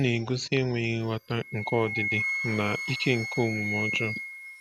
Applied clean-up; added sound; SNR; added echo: none; Wind instrument, woodwind instrument; 5 dB; none.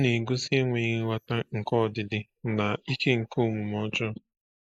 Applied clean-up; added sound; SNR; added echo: neural mask model Resemble Enhance denoiser.